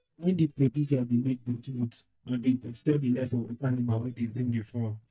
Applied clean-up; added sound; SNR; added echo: neural mask model DeepFilterNet 3.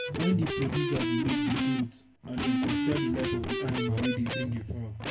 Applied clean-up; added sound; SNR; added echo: none; Electric guitar; -1 dB; reverberation time 0.2 s.